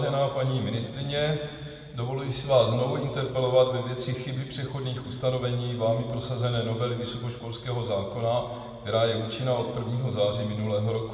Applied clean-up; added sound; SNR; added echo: none; none; none; reverberation time 2.0 s.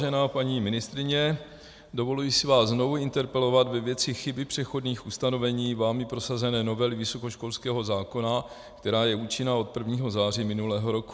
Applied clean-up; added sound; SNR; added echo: none; none; none; none.